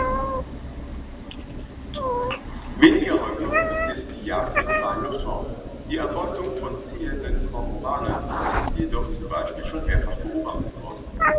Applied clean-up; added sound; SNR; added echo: none; Meow; -1 dB; reverberation time 2.5 s.